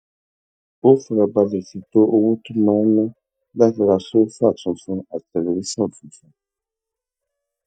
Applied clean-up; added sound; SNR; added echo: neural mask model DeepFilterNet 3.